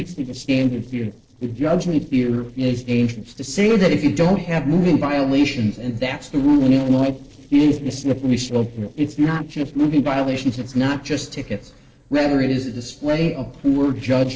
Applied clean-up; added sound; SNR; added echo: neural separator model SepFormer DNS4.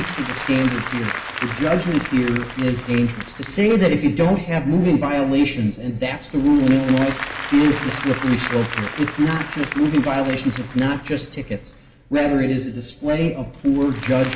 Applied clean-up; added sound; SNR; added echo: none; Applause; 12 dB; reverberation time 1.6 s.